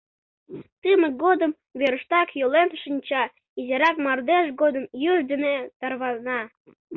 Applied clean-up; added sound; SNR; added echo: none; none; none; none.